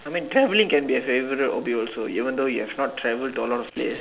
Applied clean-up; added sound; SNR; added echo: none; none; none; none.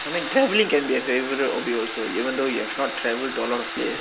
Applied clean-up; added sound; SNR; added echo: none; Domestic sounds, home sounds; 8 dB; none.